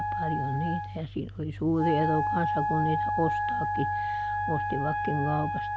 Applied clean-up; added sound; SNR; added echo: none; Wind instrument, woodwind instrument; -1 dB; none.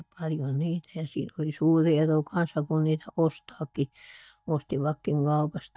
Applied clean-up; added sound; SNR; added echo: neural mask model DeepFilterNet 3.